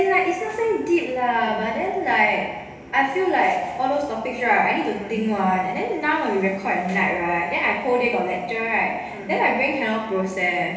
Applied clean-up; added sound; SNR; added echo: none; none; none; reverberation time 1.0 s.